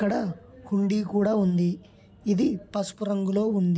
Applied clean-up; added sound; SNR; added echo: none; none; none; none.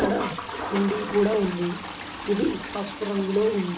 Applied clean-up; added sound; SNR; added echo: none; Toilet flush; 7 dB; reverberation time 1.1 s.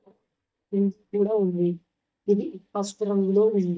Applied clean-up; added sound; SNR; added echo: neural mask model DeepFilterNet 3.